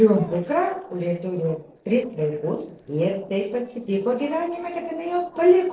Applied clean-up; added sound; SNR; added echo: neural separator model SepFormer DNS4.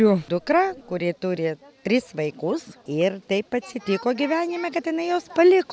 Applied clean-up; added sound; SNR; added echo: none; none; none; none.